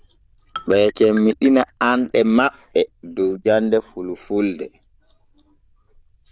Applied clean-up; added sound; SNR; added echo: neural diffusion model UNIVERSE++.